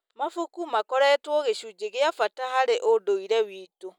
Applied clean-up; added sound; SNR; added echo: none; none; none; none.